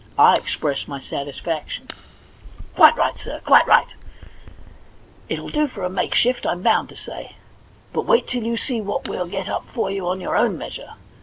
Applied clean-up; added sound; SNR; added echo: none; Bird vocalization, bird call, bird song + Fire; 18 dB; none.